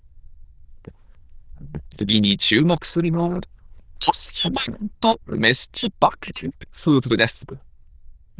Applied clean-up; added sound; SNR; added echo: neural diffusion model UNIVERSE++.